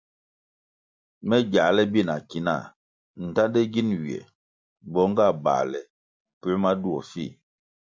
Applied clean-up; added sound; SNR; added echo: none; none; none; none.